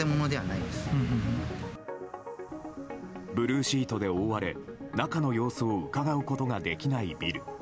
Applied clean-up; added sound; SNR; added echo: none; none; none; none.